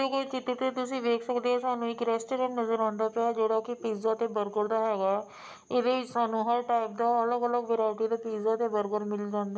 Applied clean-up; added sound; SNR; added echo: none; none; none; none.